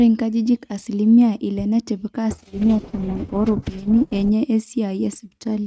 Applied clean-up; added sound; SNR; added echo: neural mask model RNNoise.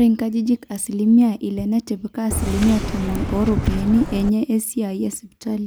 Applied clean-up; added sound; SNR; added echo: none; Subway, metro, underground; 5 dB; none.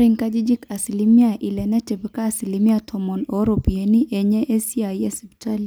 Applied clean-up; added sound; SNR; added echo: none; none; none; none.